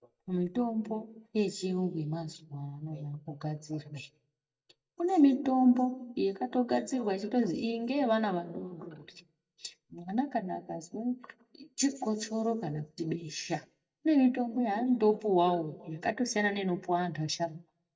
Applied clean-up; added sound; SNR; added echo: neural mask model DeepFilterNet 3.